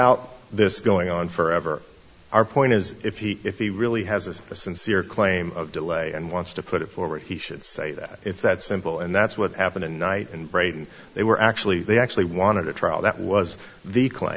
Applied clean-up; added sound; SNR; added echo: none; none; none; none.